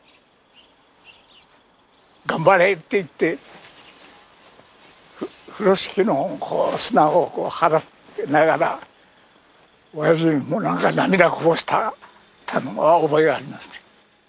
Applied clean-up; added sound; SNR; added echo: none; none; none; none.